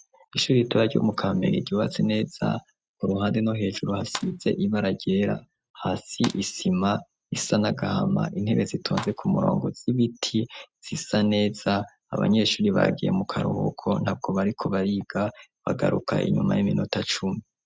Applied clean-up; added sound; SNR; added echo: neural mask model RNNoise.